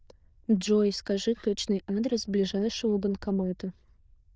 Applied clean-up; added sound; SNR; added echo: neural diffusion model UNIVERSE++.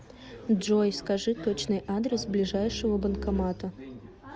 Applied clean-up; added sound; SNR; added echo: none; Bowed string instrument; 10 dB; none.